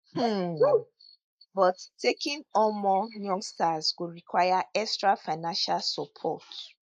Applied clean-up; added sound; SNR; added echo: neural mask model Resemble Enhance denoiser.